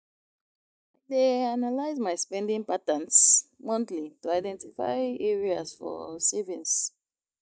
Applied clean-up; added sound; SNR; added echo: neural mask model DeepFilterNet 3.